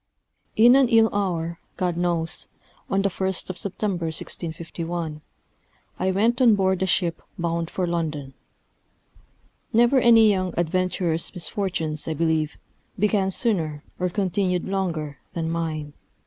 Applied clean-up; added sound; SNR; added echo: none; none; none; none.